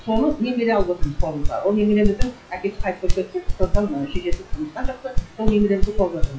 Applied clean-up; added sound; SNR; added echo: classical method WPE with log-MMSE.